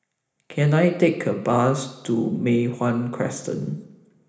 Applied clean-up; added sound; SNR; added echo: none; none; none; reverberation time 1.0 s.